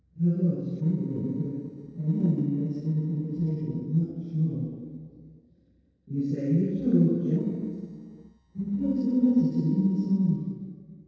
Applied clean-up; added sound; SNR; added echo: neural separator model SepFormer DNS4.